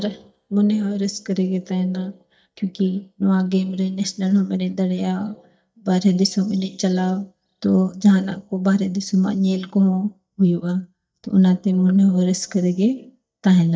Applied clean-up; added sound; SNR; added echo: neural mask model DeepFilterNet 3.